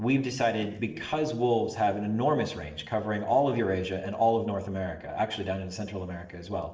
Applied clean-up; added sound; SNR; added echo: neural separator model SepFormer DNS4.